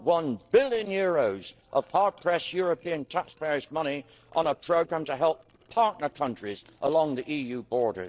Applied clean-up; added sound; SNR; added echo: neural separator model SepFormer DNS4.